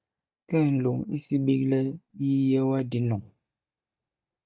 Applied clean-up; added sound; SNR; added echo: neural mask model DeepFilterNet 3.